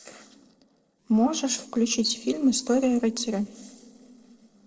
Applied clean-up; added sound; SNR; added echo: neural separator model SepFormer DNS4.